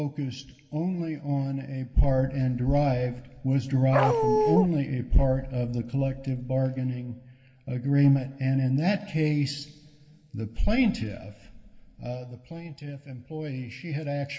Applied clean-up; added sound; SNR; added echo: none; Dog; -3 dB; reverberation time 1.4 s.